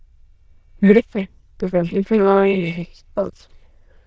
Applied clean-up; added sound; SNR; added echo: neural diffusion model UNIVERSE++.